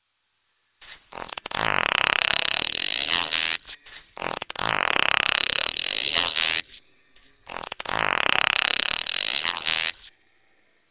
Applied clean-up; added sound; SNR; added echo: neural separator model SepFormer WHAMR!.